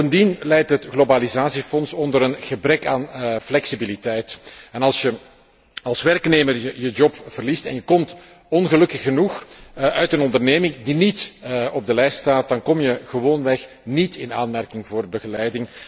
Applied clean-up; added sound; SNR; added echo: none; none; none; none.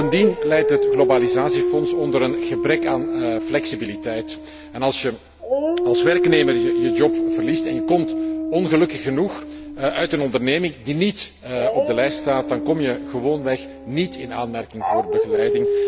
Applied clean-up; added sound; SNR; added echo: none; Dog; 0 dB; none.